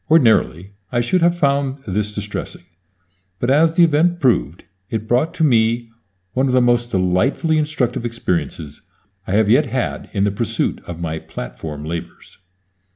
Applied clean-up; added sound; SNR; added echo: none; none; none; none.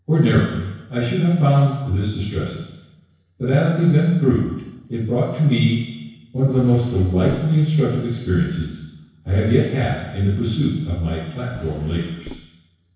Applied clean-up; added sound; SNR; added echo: neural separator model SepFormer DNS4.